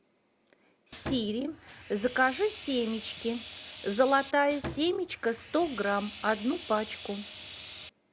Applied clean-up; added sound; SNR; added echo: none; Sawing; 13 dB; none.